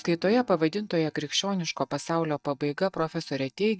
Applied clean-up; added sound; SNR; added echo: neural mask model DeepFilterNet 3.